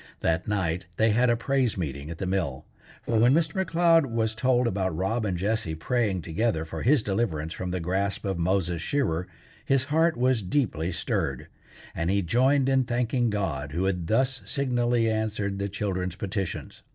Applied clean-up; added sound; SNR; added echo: neural separator model SepFormer DNS4.